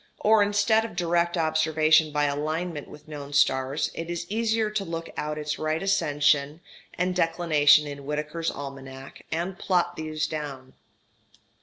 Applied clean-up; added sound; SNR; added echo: none; none; none; none.